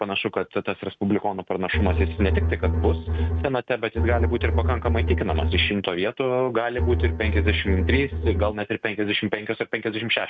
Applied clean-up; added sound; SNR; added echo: neural mask model RNNoise.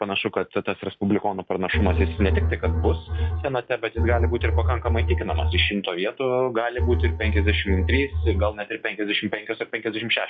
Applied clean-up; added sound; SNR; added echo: classical method log-MMSE.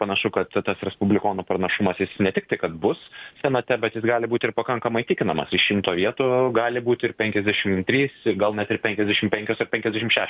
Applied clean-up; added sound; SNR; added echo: none; none; none; none.